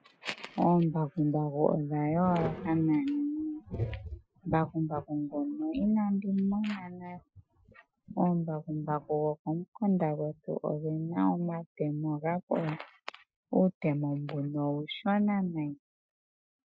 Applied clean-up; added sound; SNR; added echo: classical method Wiener filter.